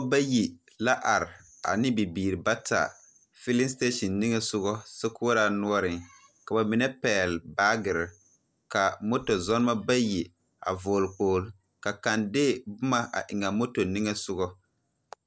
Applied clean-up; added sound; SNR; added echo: neural separator model SepFormer DNS4.